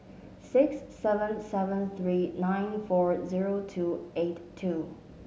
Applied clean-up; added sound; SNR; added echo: none; none; none; none.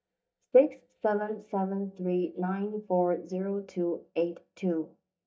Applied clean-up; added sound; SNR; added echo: neural mask model DeepFilterNet 3.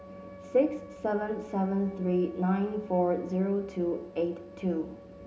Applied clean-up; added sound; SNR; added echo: none; Wind instrument, woodwind instrument; 19 dB; reverberation time 0.3 s.